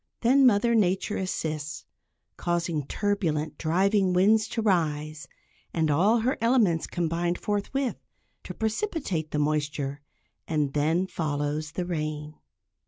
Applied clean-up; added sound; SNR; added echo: none; none; none; none.